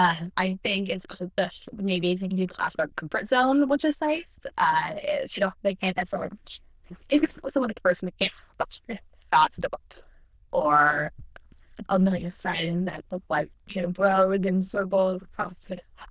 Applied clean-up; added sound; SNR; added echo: neural diffusion model UNIVERSE++.